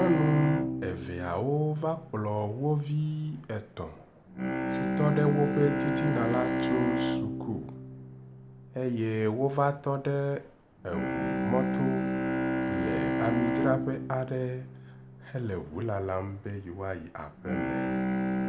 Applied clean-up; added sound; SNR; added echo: none; Bowed string instrument; 1 dB; none.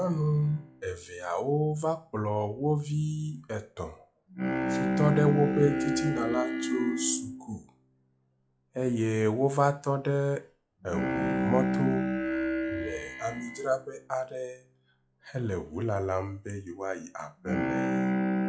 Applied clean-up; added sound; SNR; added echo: classical method log-MMSE.